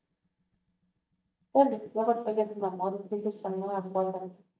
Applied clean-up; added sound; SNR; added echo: neural mask model DeepFilterNet 3.